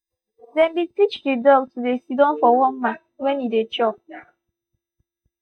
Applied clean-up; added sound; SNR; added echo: neural mask model DeepFilterNet 3.